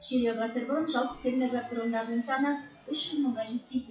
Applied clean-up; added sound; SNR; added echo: classical method WPE with log-MMSE.